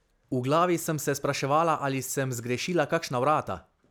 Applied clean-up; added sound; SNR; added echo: none; none; none; none.